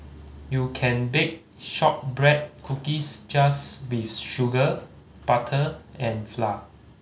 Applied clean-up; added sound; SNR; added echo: none; none; none; none.